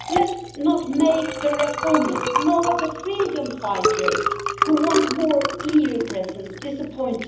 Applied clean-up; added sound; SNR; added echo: none; Liquid; 4 dB; reverberation time 0.8 s.